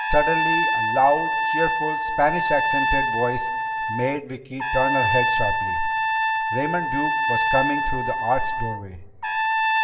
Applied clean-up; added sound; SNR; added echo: none; Trumpet; -3 dB; reverberation time 1.5 s.